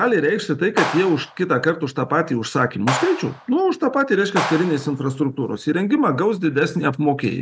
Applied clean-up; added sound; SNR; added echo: none; Clapping; 9 dB; none.